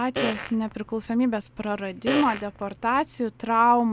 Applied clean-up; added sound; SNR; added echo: none; Fart; 9 dB; none.